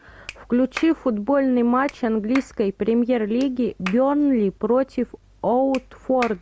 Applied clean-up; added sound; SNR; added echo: none; Clapping; 19 dB; none.